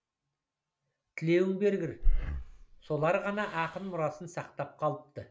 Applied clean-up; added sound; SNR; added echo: none; Breathing; -1 dB; none.